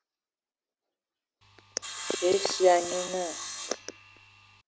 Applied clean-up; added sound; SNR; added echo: none; Sawing; 8 dB; none.